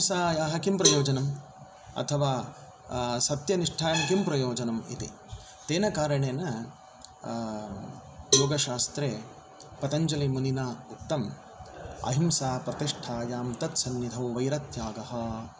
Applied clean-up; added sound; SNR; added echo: none; Cowbell; 2 dB; none.